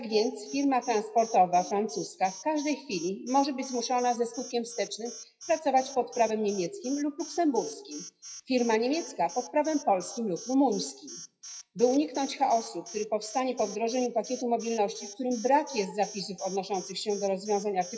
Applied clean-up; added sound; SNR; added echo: classical method WPE with log-MMSE.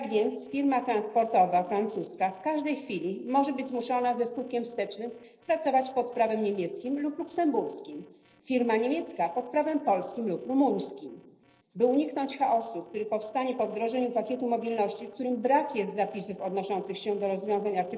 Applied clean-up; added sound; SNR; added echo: neural separator model SepFormer DNS4.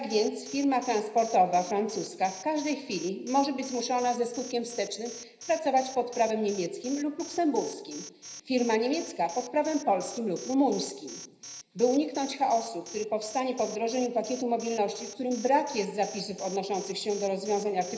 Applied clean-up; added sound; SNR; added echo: none; Alarm; 17 dB; reverberation time 0.9 s.